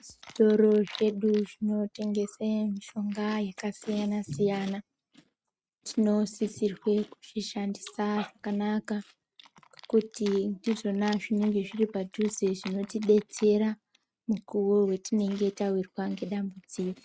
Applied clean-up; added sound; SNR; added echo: neural mask model RNNoise.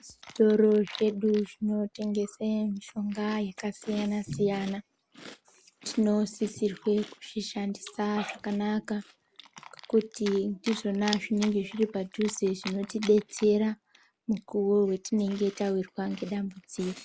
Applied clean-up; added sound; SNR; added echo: none; Chewing, mastication; 18 dB; none.